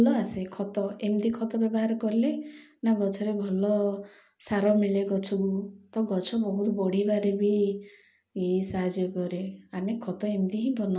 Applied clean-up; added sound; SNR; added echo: none; none; none; none.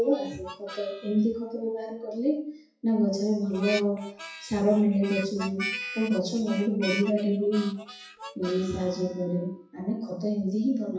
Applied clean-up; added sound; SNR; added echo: classical method WPE with log-MMSE.